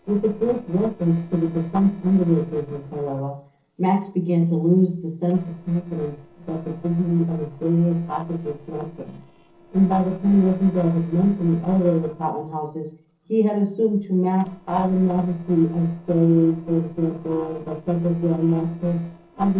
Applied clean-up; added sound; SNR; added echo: neural separator model SepFormer DNS4.